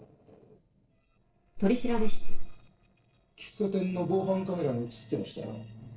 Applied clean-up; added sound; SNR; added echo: neural separator model SepFormer DNS4.